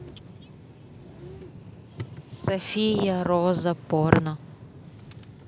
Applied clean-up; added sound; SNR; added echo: none; none; none; none.